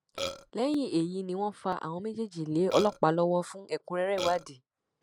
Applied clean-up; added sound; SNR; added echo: none; Burping, eructation; 6 dB; none.